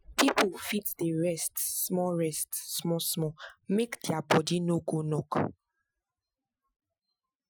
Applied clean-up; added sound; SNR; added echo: classical method Wiener filter.